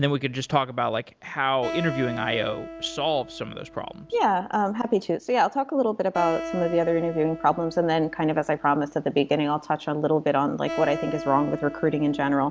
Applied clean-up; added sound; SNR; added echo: none; Acoustic guitar; 13 dB; none.